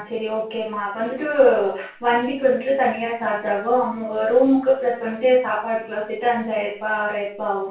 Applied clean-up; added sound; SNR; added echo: none; none; none; reverberation time 0.3 s.